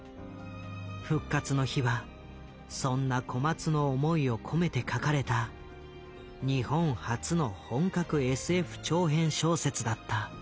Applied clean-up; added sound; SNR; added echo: none; none; none; none.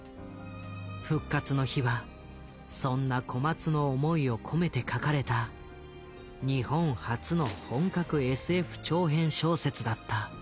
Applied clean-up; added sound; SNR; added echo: none; Gunshot, gunfire; 16 dB; none.